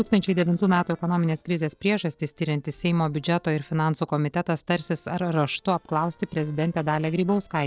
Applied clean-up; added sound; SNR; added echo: neural separator model SepFormer DNS4.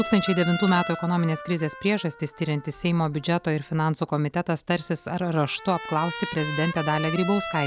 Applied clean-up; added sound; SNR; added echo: none; Doorbell + Trumpet; 11 dB; none.